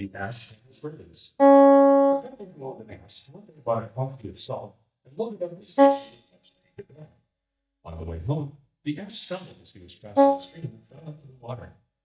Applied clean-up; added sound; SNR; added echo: neural mask model DeepFilterNet 3.